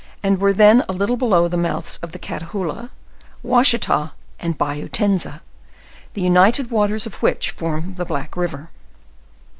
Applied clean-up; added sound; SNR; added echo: none; none; none; none.